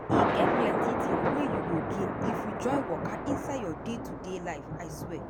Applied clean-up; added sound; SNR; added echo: none; Thunder; -5 dB; none.